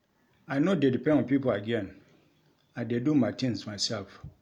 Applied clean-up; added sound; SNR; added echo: none; none; none; none.